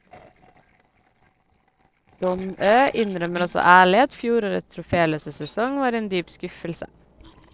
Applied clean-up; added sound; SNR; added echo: neural separator model SepFormer DNS4.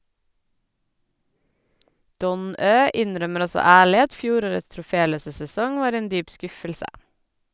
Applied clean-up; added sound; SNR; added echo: none; none; none; none.